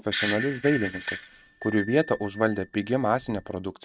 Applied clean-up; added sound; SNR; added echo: neural mask model RNNoise.